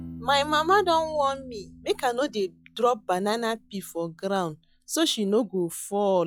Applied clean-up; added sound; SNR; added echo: classical method log-MMSE.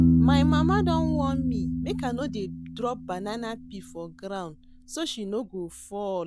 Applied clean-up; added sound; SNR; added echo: none; Piano; -5 dB; none.